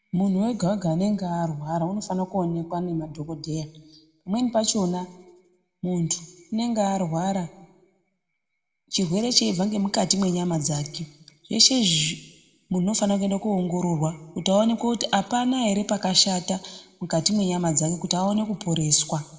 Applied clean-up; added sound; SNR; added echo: none; none; none; reverberation time 0.9 s.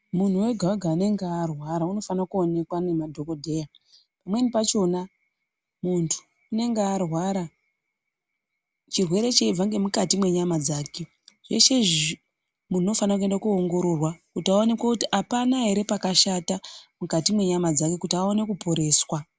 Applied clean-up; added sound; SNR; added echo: none; none; none; none.